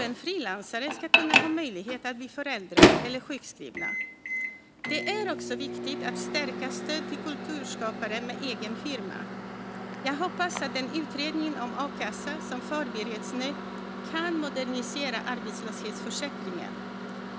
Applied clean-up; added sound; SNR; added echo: none; Microwave oven; -3 dB; none.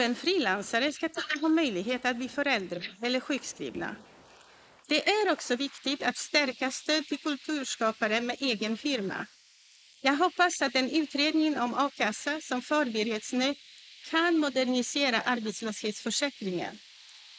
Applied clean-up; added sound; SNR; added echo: neural mask model Resemble Enhance denoiser.